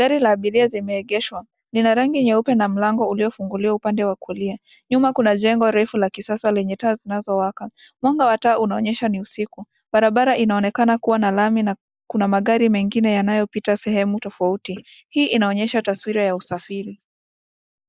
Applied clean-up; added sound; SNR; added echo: neural mask model Resemble Enhance denoiser.